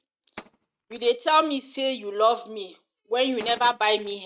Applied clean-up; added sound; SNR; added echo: neural mask model RNNoise.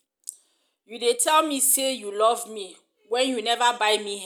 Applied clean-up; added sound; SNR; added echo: none; none; none; none.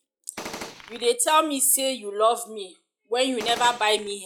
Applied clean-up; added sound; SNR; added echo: classical method log-MMSE.